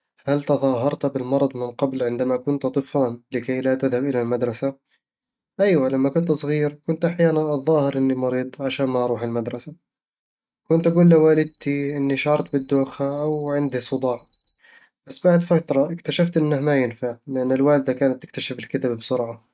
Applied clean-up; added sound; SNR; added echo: neural mask model RNNoise.